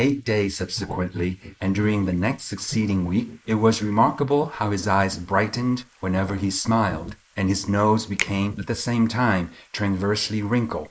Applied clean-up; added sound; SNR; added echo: neural mask model Resemble Enhance denoiser.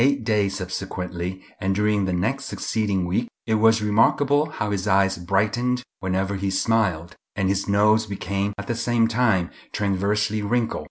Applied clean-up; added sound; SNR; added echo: none; none; none; none.